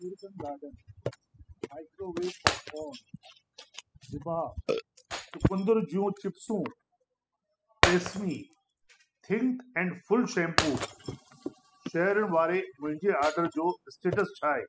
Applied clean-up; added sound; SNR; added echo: classical method spectral subtraction.